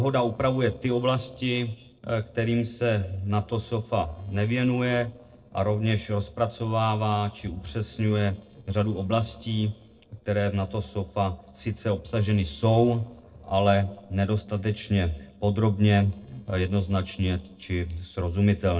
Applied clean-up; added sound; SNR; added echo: neural separator model SepFormer DNS4.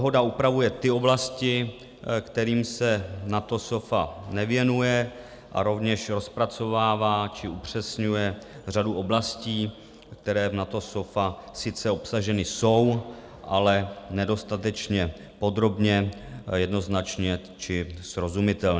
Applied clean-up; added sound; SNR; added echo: none; none; none; none.